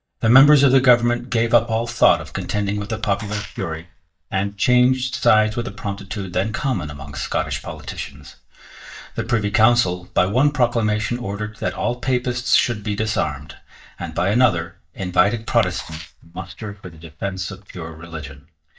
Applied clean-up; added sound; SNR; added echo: neural mask model DeepFilterNet 3.